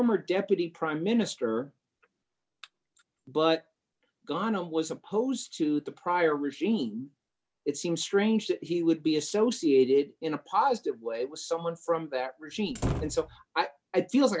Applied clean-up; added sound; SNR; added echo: none; Slam; 5 dB; none.